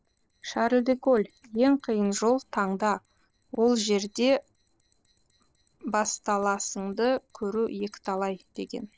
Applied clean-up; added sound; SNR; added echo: neural separator model SepFormer DNS4.